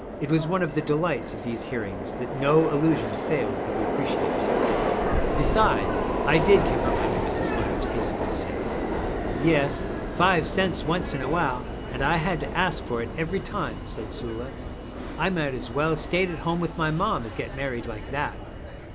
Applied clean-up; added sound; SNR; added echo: none; Subway, metro, underground; 1 dB; none.